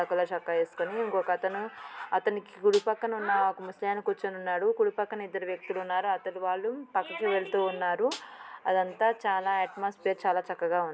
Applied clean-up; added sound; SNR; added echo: none; Snare drum; 18 dB; none.